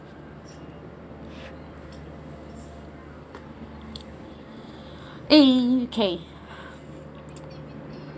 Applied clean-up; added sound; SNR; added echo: none; none; none; none.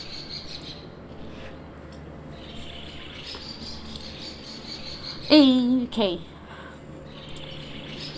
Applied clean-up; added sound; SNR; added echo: none; Bird; 13 dB; none.